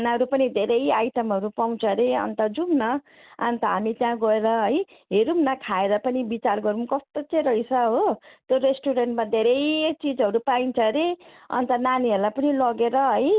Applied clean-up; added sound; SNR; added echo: none; none; none; none.